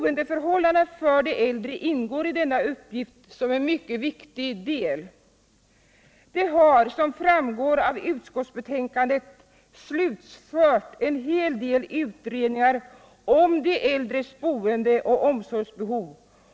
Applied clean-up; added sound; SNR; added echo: none; none; none; none.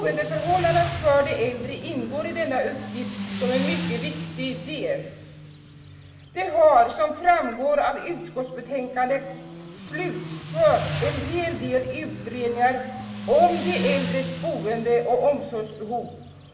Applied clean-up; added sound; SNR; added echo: none; Motorcycle; 9 dB; reverberation time 1.0 s.